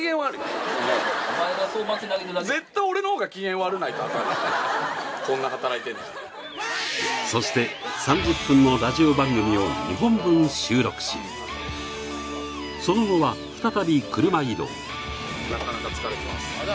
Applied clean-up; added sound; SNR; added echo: none; none; none; none.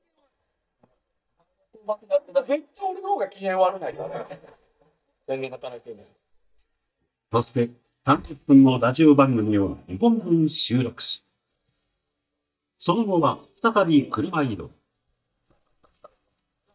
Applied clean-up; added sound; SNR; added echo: neural mask model DeepFilterNet 3.